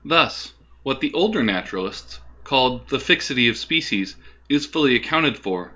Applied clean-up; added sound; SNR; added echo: none; none; none; none.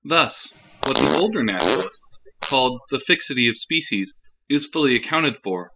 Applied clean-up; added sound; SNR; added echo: classical method spectral subtraction.